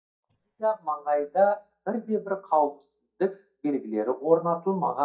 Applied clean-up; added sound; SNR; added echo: neural mask model DeepFilterNet 3.